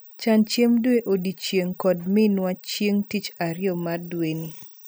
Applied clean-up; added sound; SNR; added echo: none; none; none; none.